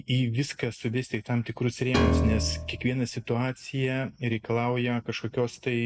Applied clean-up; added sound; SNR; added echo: none; Piano; -2 dB; none.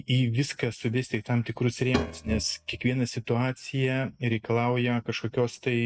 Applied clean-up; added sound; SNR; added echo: neural mask model RNNoise.